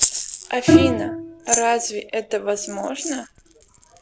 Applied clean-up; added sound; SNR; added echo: none; Bowed string instrument + Rattle (instrument); -3 dB; none.